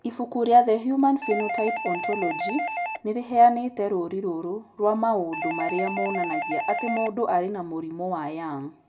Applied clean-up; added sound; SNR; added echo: none; Doorbell; 6 dB; reverberation time 0.2 s.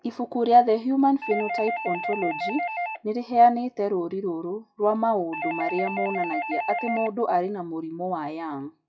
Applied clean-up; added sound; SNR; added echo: classical method WPE with log-MMSE.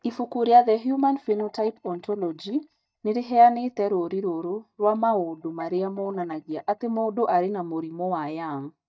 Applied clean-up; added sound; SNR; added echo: neural mask model DeepFilterNet 3.